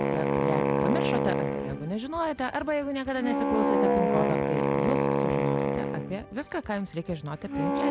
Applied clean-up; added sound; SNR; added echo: none; Wind instrument, woodwind instrument; -4 dB; none.